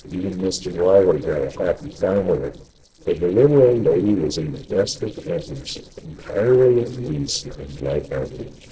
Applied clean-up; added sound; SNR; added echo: neural separator model SepFormer DNS4.